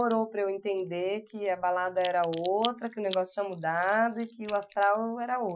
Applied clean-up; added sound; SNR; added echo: classical method Wiener filter.